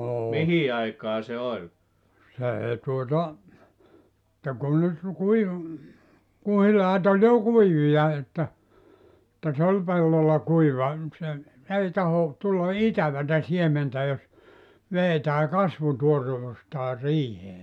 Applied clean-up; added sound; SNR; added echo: none; none; none; none.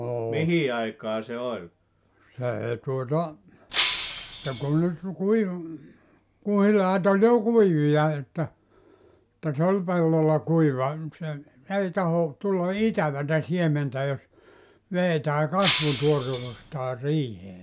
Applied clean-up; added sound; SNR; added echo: none; Shatter; -1 dB; none.